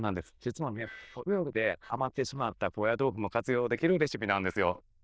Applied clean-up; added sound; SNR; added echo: neural diffusion model UNIVERSE++.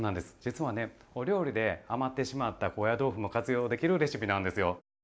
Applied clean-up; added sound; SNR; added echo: none; none; none; none.